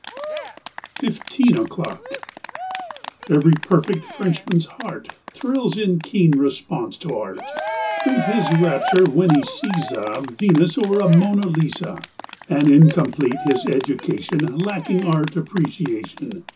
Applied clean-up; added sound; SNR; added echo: none; Cheering; 12 dB; reverberation time 0.2 s.